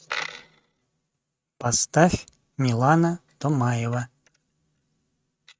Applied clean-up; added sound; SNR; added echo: neural mask model RNNoise.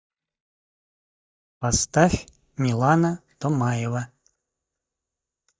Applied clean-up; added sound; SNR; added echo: neural mask model DeepFilterNet 3.